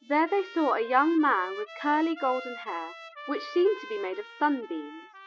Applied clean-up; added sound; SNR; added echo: classical method spectral subtraction.